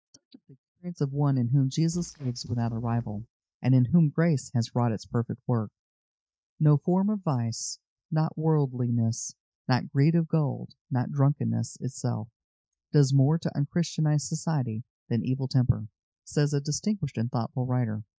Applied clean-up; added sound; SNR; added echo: neural mask model DeepFilterNet 3.